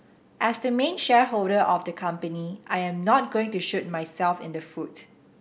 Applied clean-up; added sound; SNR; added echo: none; none; none; none.